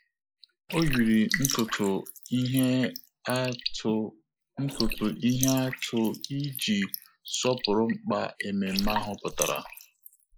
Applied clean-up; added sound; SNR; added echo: neural mask model Resemble Enhance denoiser.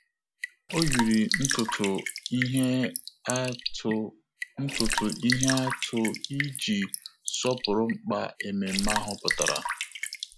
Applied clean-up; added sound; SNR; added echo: none; Raindrop / Drip; 3 dB; none.